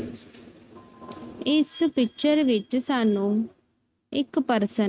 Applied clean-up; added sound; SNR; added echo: neural mask model RNNoise.